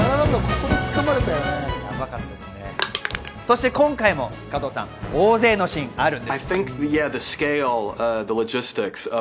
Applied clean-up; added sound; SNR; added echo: none; Crushing; 5 dB; none.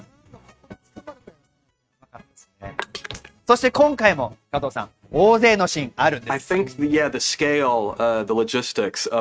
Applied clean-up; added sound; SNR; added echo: neural mask model RNNoise.